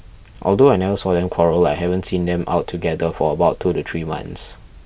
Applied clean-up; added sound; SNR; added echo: none; none; none; none.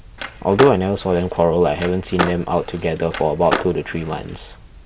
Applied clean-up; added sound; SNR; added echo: none; Skateboard; 8 dB; none.